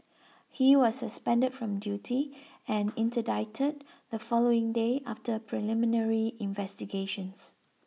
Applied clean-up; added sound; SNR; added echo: none; none; none; none.